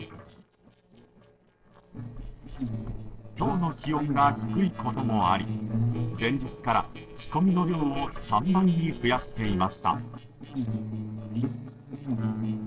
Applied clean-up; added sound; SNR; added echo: neural separator model SepFormer DNS4.